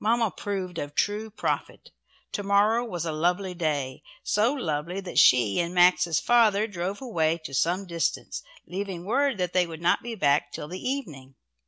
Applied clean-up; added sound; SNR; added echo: none; none; none; none.